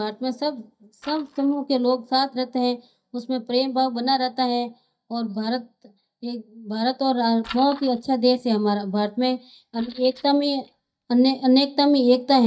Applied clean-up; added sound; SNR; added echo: neural mask model DeepFilterNet 3.